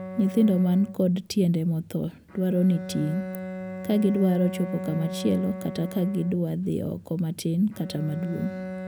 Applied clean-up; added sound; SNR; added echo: none; Bowed string instrument; 11 dB; none.